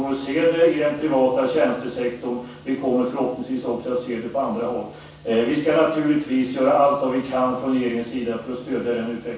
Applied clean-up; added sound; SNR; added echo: none; none; none; reverberation time 0.7 s.